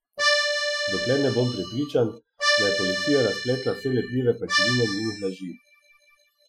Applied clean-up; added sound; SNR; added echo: classical method Wiener filter.